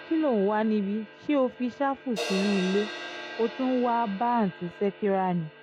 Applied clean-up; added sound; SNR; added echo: none; Crash cymbal; 12 dB; none.